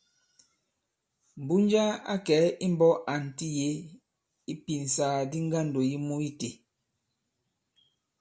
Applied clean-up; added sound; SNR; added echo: none; none; none; none.